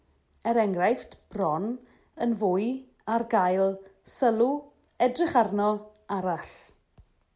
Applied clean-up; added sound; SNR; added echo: none; none; none; none.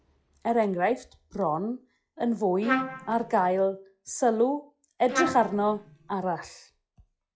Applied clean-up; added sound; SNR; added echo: classical method log-MMSE.